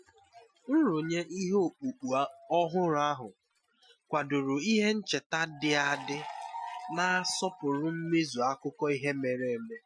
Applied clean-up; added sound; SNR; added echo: classical method Wiener filter.